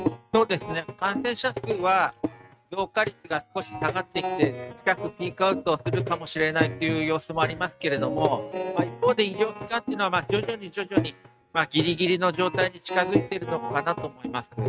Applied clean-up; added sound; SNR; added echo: neural mask model RNNoise.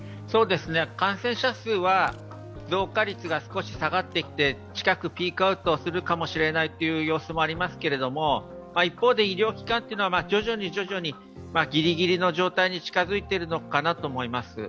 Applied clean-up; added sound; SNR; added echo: none; none; none; none.